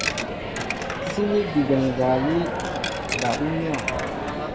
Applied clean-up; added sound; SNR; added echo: none; Coin (dropping); 2 dB; none.